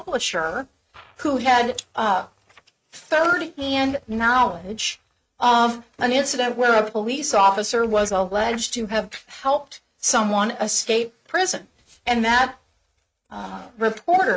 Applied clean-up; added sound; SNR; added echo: neural mask model RNNoise.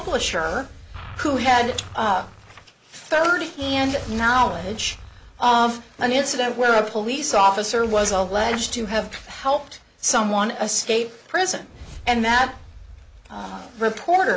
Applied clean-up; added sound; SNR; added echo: none; Whoosh, swoosh, swish + Engine; 19 dB; none.